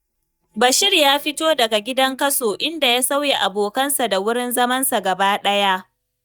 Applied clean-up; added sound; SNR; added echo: neural mask model DeepFilterNet 3.